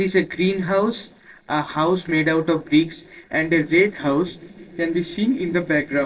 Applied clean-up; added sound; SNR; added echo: neural separator model SepFormer DNS4.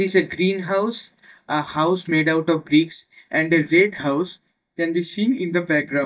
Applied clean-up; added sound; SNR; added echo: neural mask model DeepFilterNet 3.